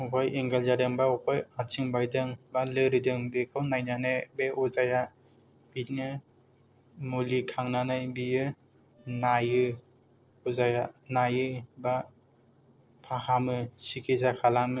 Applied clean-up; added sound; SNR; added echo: neural separator model SepFormer DNS4.